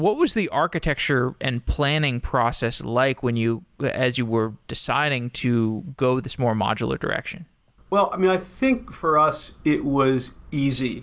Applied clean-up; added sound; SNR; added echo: none; none; none; none.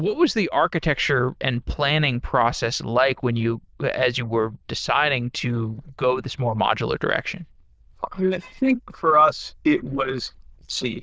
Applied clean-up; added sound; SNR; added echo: neural diffusion model UNIVERSE++.